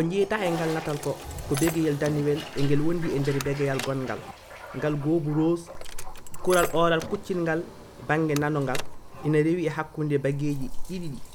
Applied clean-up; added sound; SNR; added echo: none; Toilet flush + Car; 14 dB; none.